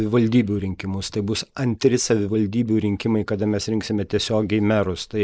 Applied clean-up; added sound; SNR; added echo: neural mask model Resemble Enhance denoiser.